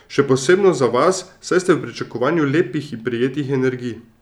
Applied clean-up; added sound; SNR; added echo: none; none; none; none.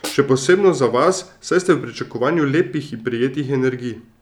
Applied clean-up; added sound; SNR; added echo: none; Snare drum; 19 dB; none.